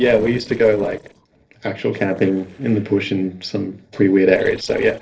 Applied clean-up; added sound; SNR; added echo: neural separator model SepFormer DNS4.